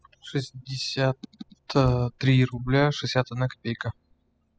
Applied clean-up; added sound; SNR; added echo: classical method spectral subtraction.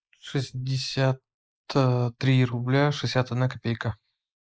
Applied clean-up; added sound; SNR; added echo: neural mask model Resemble Enhance denoiser.